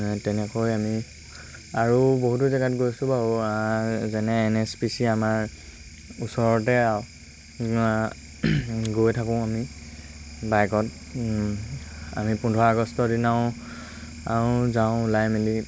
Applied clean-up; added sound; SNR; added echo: none; none; none; none.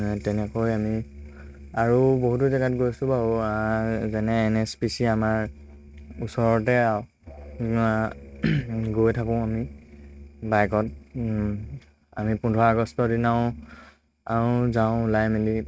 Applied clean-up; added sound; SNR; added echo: neural mask model RNNoise.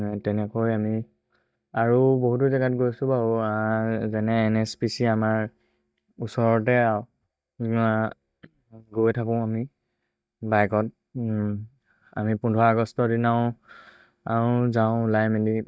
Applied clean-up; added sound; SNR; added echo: neural mask model DeepFilterNet 3.